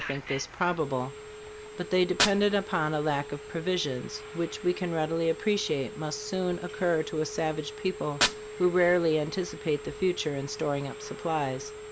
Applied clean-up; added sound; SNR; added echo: none; Fire + Telephone; 9 dB; none.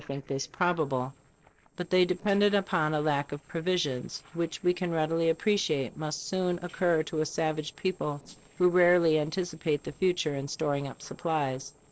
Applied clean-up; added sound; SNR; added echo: neural separator model SepFormer DNS4.